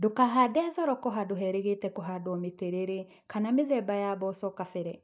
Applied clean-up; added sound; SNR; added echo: none; none; none; none.